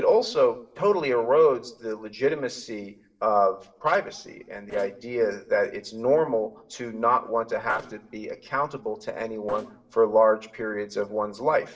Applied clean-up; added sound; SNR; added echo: neural separator model SepFormer DNS4.